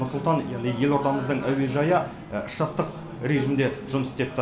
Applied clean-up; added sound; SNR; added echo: none; none; none; reverberation time 0.4 s.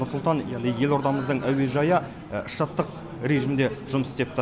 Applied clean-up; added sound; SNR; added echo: none; none; none; none.